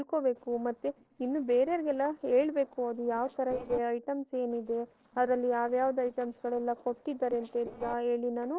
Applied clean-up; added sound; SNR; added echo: neural separator model SepFormer DNS4.